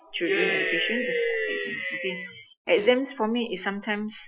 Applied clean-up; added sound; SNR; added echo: classical method Wiener filter.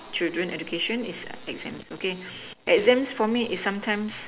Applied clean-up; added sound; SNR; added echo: none; none; none; none.